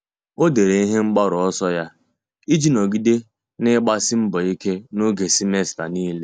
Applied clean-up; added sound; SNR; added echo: none; none; none; none.